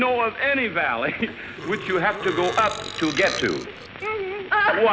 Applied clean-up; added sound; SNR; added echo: none; Burping, eructation; 12 dB; none.